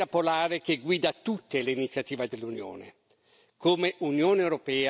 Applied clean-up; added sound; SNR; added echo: none; none; none; none.